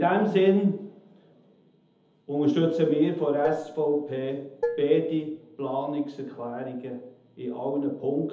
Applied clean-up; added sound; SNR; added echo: none; Dishes, pots, and pans; 6 dB; reverberation time 0.7 s.